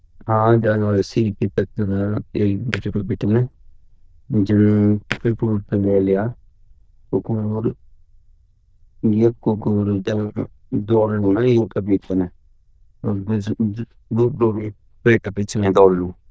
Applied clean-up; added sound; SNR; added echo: neural diffusion model UNIVERSE++.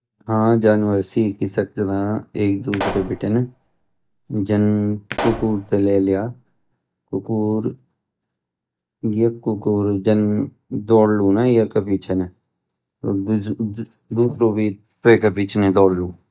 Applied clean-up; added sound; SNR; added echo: none; Explosion; 11 dB; none.